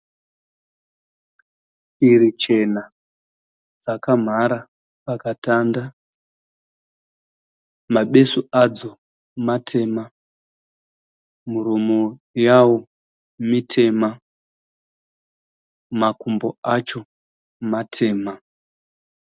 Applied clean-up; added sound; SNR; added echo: none; none; none; none.